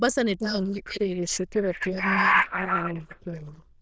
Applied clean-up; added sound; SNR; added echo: neural diffusion model UNIVERSE++.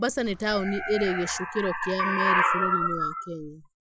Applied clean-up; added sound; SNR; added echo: classical method Wiener filter.